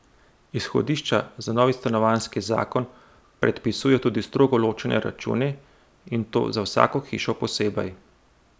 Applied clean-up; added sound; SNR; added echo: none; none; none; none.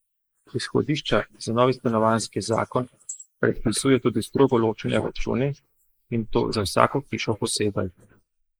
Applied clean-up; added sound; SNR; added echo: neural mask model Resemble Enhance denoiser.